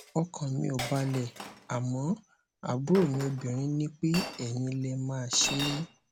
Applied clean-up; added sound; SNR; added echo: none; Chink, clink; 11 dB; none.